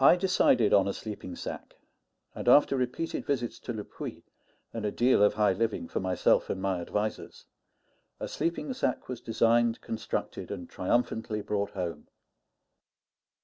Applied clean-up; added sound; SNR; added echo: none; none; none; none.